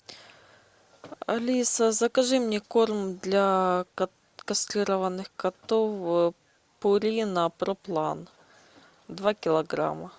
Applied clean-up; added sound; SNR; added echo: none; none; none; none.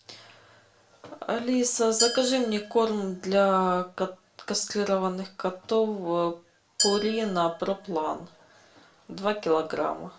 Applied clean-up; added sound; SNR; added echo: none; Glass; 9 dB; reverberation time 0.3 s.